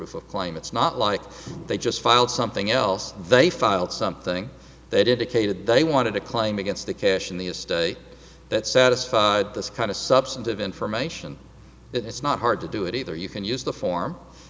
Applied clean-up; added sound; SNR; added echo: none; none; none; none.